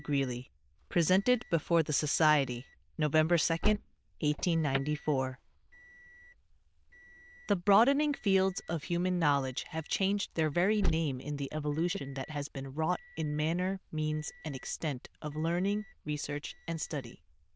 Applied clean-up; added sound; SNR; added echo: neural diffusion model UNIVERSE++.